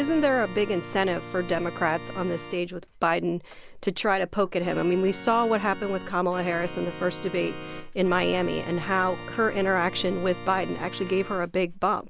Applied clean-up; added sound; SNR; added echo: none; Organ; 14 dB; none.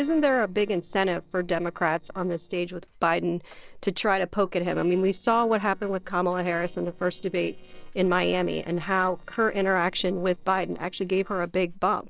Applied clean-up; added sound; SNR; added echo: neural separator model SepFormer DNS4.